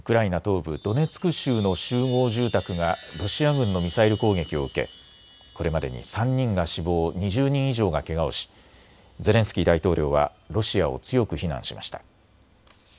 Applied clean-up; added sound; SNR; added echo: none; Chime; 19 dB; none.